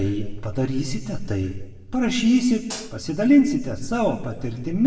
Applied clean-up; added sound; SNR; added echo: none; Hi-hat; 14 dB; reverberation time 1.0 s.